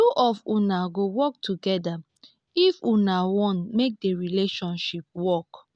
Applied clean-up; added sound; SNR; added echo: none; none; none; none.